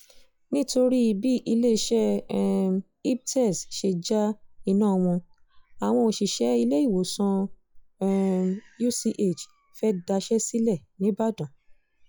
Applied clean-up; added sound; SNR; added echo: classical method log-MMSE.